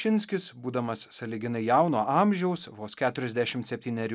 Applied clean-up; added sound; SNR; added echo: none; none; none; none.